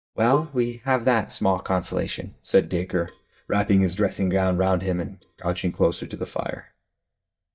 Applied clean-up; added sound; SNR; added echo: neural mask model DeepFilterNet 3.